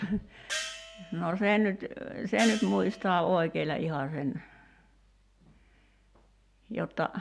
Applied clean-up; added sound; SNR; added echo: none; Gong; 10 dB; none.